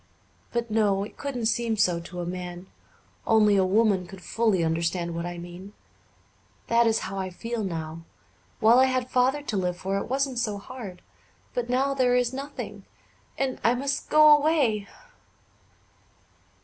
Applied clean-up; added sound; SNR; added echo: none; none; none; none.